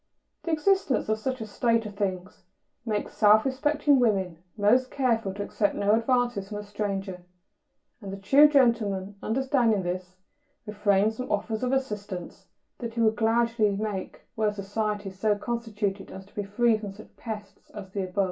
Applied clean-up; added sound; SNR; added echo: none; none; none; reverberation time 0.2 s.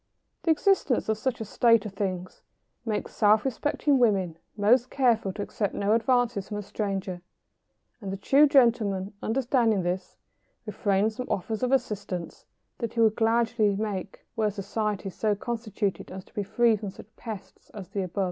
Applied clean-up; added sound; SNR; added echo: none; none; none; none.